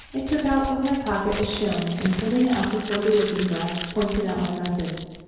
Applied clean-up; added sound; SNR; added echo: none; Crumpling, crinkling; 11 dB; reverberation time 1.2 s.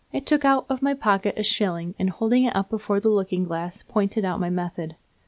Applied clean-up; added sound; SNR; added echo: none; none; none; none.